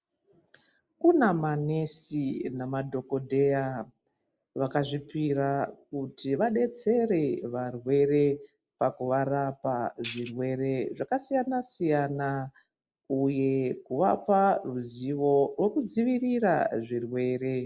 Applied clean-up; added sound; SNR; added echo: neural mask model Resemble Enhance denoiser.